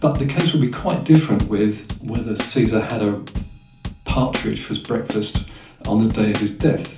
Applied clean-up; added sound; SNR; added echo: none; Drum kit; 10 dB; reverberation time 0.4 s.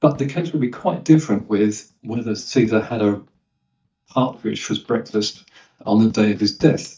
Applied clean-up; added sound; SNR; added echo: neural mask model DeepFilterNet 3.